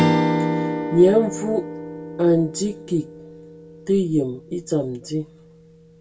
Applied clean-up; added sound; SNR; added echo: none; Strum; 4 dB; reverberation time 0.1 s.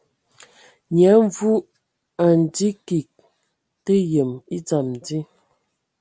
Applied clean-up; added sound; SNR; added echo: none; none; none; none.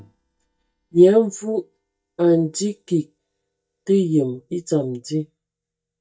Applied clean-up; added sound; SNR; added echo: neural mask model DeepFilterNet 3.